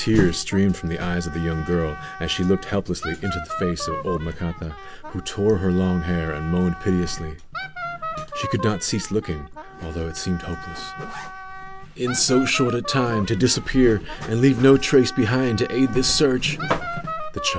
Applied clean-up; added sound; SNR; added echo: none; Zipper (clothing) + Wind instrument, woodwind instrument; 9 dB; none.